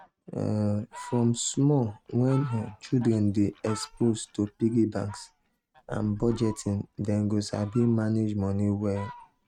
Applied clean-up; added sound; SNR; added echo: neural mask model RNNoise.